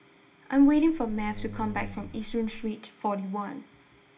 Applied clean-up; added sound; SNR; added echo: none; Buzz; 10 dB; reverberation time 0.4 s.